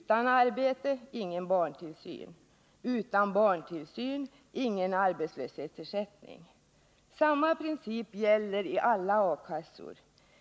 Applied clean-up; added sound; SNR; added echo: none; none; none; none.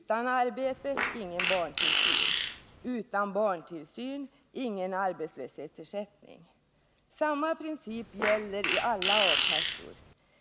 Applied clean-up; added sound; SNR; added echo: none; Fart; -3 dB; none.